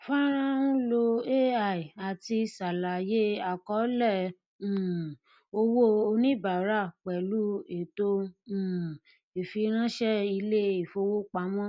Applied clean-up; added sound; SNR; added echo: none; none; none; none.